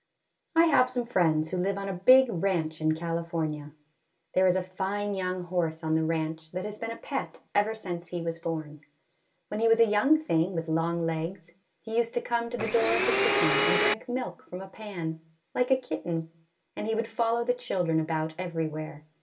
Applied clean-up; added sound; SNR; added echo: none; Domestic sounds, home sounds; -3 dB; reverberation time 0.2 s.